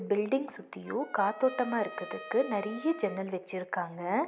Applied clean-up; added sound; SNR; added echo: none; Trumpet; 16 dB; none.